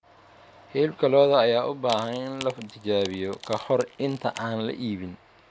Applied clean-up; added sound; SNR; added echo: none; Wood; 18 dB; none.